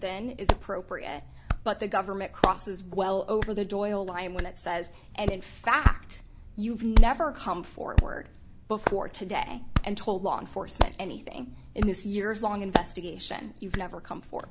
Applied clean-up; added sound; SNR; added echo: none; Hands; -2 dB; none.